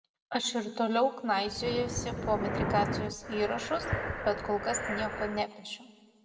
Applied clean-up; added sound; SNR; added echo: none; Breathing; 3 dB; reverberation time 1.2 s.